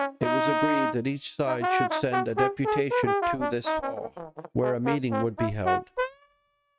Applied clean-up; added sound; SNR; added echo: neural mask model RNNoise.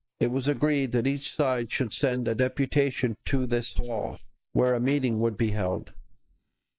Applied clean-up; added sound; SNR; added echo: neural mask model Resemble Enhance denoiser.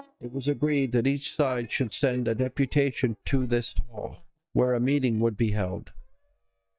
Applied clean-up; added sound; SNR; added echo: neural mask model DeepFilterNet 3.